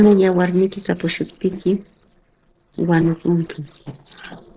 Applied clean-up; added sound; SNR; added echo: neural separator model SepFormer DNS4.